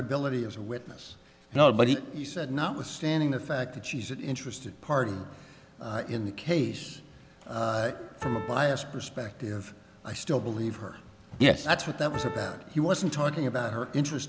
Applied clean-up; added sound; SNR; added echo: none; Piano; 7 dB; none.